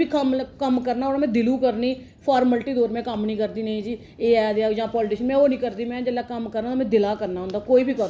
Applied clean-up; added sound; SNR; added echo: none; none; none; none.